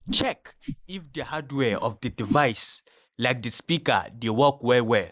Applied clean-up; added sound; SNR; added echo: neural mask model Resemble Enhance denoiser.